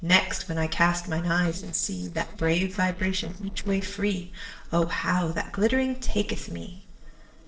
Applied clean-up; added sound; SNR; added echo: neural separator model SepFormer DNS4.